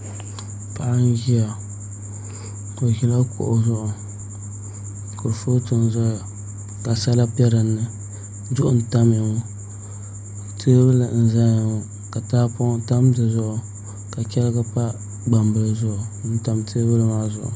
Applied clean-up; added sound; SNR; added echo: none; none; none; none.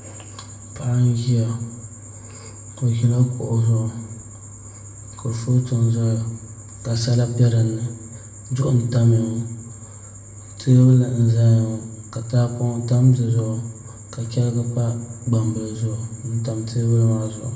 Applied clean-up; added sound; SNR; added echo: none; none; none; reverberation time 0.8 s.